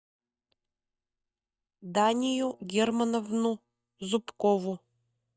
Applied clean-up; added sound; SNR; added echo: neural mask model DeepFilterNet 3.